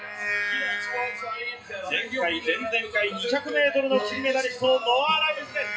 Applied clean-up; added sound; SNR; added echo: classical method WPE with log-MMSE.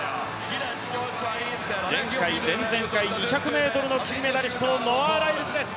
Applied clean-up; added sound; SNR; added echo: none; none; none; none.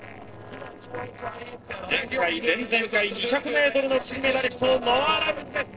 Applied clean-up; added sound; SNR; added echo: neural separator model SepFormer DNS4.